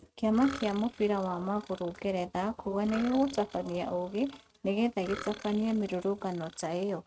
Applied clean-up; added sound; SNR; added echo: neural mask model RNNoise.